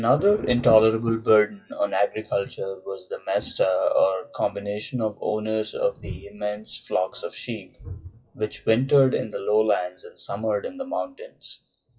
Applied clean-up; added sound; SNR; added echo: classical method WPE with log-MMSE.